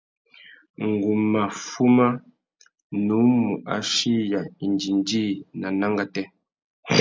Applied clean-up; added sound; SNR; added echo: none; none; none; none.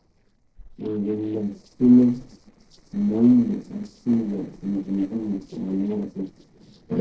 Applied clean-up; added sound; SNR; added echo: neural separator model SepFormer DNS4.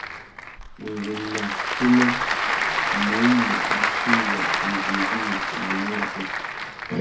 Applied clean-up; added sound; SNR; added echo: none; Applause / Crowd; -2 dB; reverberation time 0.3 s.